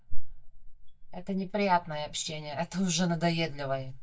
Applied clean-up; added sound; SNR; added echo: neural mask model DeepFilterNet 3.